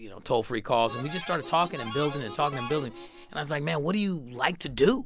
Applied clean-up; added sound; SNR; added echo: none; Harmonica; 11 dB; none.